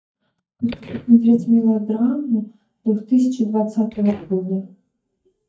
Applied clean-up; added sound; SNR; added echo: neural mask model DeepFilterNet 3.